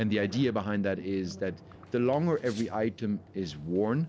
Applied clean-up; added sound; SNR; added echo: none; Bicycle + Drum; 18 dB; none.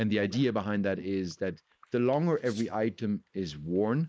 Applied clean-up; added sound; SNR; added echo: neural mask model Resemble Enhance denoiser.